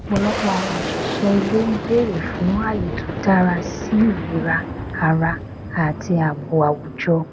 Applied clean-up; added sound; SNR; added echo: none; Boom; 6 dB; none.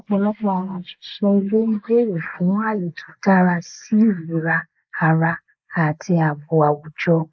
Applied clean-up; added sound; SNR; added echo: neural mask model Resemble Enhance denoiser.